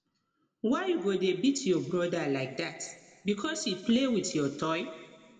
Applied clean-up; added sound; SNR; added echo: none; none; none; reverberation time 1.6 s.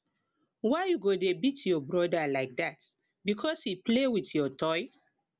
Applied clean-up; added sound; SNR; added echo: none; none; none; none.